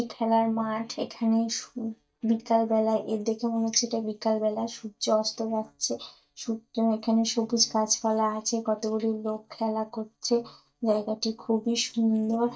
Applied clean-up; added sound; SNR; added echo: neural mask model DeepFilterNet 3.